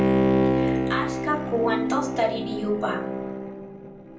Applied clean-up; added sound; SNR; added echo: none; Bowed string instrument; -4 dB; reverberation time 0.6 s.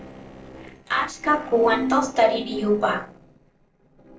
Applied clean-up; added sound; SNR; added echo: neural separator model SepFormer DNS4.